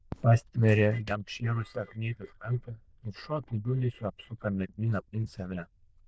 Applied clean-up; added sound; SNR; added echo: neural diffusion model UNIVERSE++.